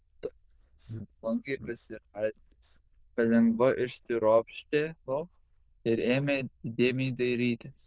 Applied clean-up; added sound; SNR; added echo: neural diffusion model UNIVERSE++.